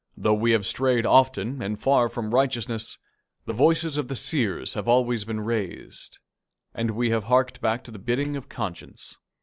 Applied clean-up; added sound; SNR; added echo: neural separator model SepFormer DNS4.